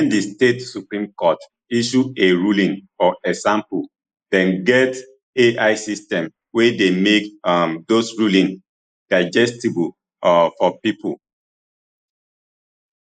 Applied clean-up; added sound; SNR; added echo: neural mask model Resemble Enhance denoiser.